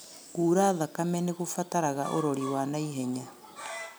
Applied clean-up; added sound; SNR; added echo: none; none; none; none.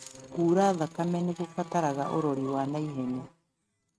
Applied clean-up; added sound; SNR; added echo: neural mask model RNNoise.